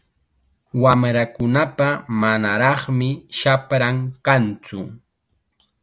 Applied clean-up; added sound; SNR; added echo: none; none; none; none.